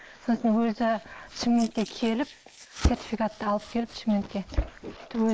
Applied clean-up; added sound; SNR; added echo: neural mask model Resemble Enhance denoiser.